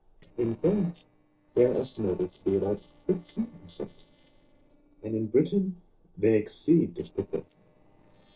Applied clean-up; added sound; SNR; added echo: neural separator model SepFormer DNS4.